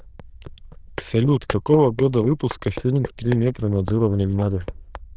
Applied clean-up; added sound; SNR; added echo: neural diffusion model UNIVERSE++.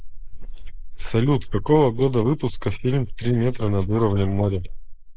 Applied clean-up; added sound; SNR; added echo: neural mask model Resemble Enhance denoiser.